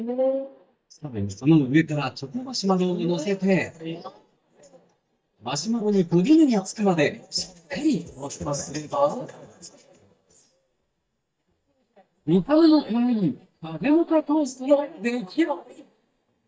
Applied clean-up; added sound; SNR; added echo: neural mask model DeepFilterNet 3.